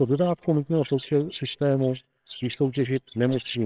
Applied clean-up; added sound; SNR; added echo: neural separator model SepFormer WHAMR!.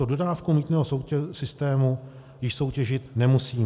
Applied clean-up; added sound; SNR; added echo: none; none; none; none.